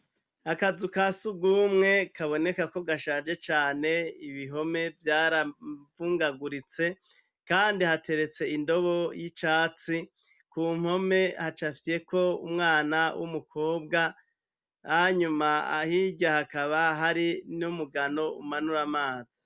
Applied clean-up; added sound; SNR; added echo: none; none; none; none.